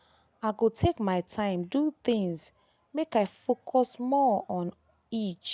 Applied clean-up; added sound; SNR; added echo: none; none; none; none.